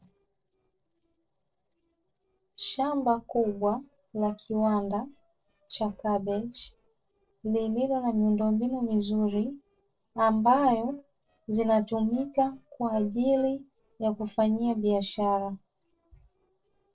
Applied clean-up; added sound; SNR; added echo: neural separator model SepFormer DNS4.